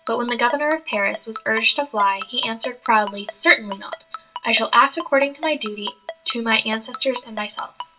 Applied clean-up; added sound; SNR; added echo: none; Ringtone; 14 dB; reverberation time 0.2 s.